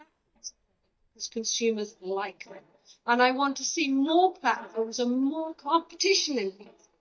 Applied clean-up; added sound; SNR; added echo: neural mask model DeepFilterNet 3.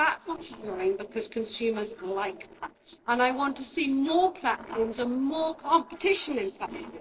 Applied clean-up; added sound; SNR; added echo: neural separator model SepFormer DNS4.